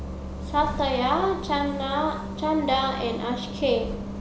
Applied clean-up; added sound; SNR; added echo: none; Bus; 7 dB; none.